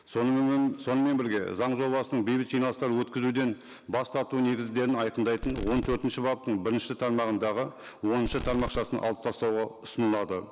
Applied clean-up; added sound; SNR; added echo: none; Fireworks; 10 dB; none.